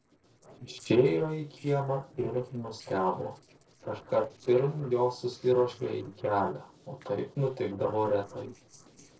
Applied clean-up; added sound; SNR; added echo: neural separator model SepFormer DNS4.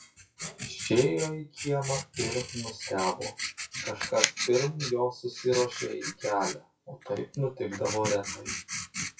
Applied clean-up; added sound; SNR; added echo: classical method WPE with log-MMSE.